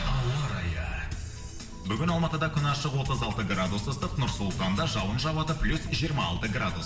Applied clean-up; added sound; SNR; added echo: none; Printer; 18 dB; reverberation time 1.1 s.